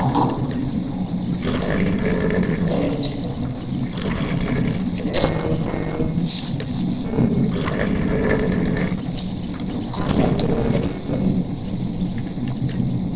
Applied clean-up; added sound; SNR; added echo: neural separator model SepFormer DNS4.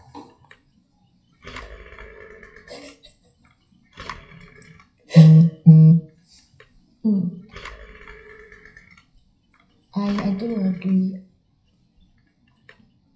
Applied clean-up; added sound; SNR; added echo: classical method WPE with log-MMSE.